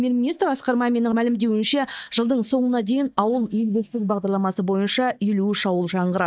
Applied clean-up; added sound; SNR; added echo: neural mask model DeepFilterNet 3.